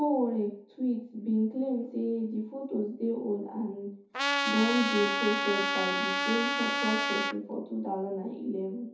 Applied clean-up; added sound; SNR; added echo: none; Trumpet; -1 dB; reverberation time 0.5 s.